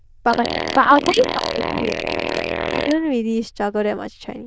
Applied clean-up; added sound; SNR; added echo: neural diffusion model UNIVERSE++.